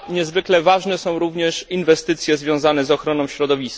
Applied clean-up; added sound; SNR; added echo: none; none; none; none.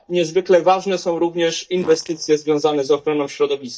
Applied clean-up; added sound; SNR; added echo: neural mask model DeepFilterNet 3.